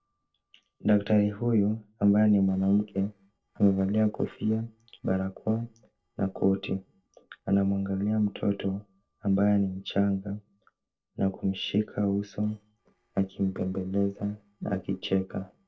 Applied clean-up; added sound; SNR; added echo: neural separator model SepFormer DNS4.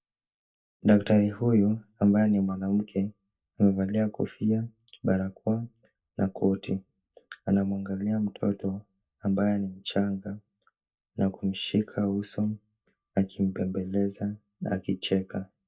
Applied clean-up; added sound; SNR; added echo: neural mask model DeepFilterNet 3.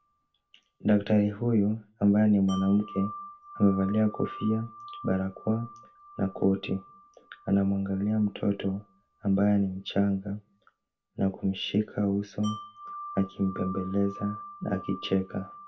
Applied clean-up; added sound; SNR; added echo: none; Wind chime; 17 dB; reverberation time 0.2 s.